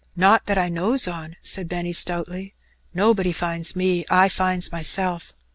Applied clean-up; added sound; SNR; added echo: none; none; none; none.